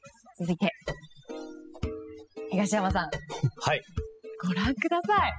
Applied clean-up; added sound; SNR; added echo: classical method spectral subtraction.